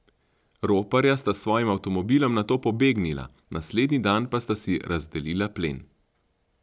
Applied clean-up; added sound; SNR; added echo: none; none; none; none.